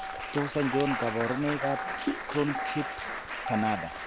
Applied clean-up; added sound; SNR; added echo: none; Applause + Motor vehicle (road); 3 dB; none.